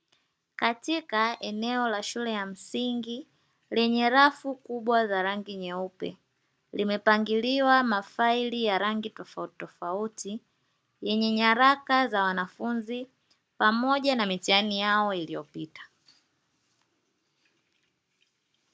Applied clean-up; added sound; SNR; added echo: none; none; none; none.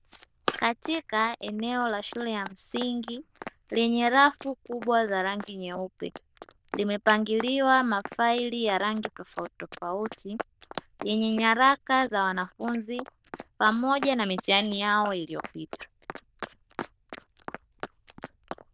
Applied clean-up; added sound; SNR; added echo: neural diffusion model UNIVERSE++.